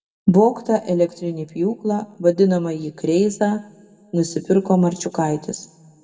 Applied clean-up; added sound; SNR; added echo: none; none; none; reverberation time 0.7 s.